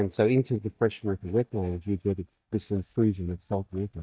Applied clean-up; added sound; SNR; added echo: neural mask model DeepFilterNet 3.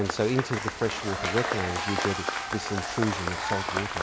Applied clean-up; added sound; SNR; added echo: none; Applause / Crowd / Cheering; 1 dB; none.